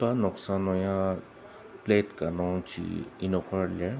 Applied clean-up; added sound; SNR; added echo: none; none; none; none.